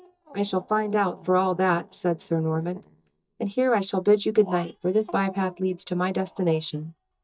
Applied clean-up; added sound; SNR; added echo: neural mask model DeepFilterNet 3.